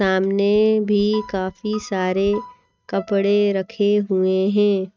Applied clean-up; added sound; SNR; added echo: neural mask model RNNoise.